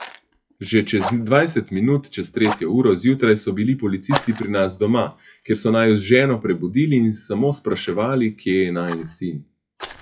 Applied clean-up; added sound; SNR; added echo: classical method WPE with log-MMSE.